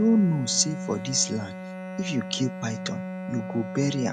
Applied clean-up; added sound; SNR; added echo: none; Bowed string instrument; 9 dB; none.